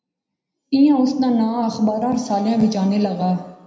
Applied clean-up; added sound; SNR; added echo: none; none; none; reverberation time 0.7 s.